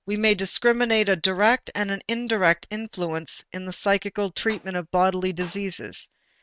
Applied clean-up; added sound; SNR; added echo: neural mask model RNNoise.